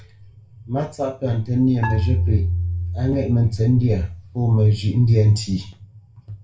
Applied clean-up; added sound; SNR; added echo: none; Marimba, xylophone; 5 dB; reverberation time 0.3 s.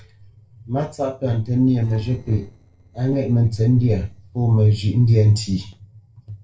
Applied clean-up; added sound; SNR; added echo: neural separator model SepFormer DNS4.